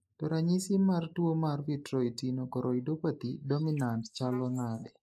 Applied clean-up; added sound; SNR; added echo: neural mask model Resemble Enhance denoiser.